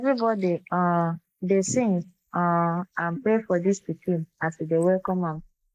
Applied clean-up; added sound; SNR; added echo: neural mask model Resemble Enhance denoiser.